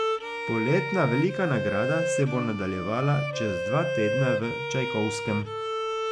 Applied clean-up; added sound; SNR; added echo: none; Bowed string instrument; 2 dB; none.